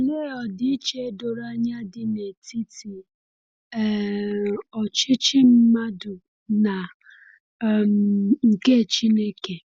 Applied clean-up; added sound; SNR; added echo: none; none; none; none.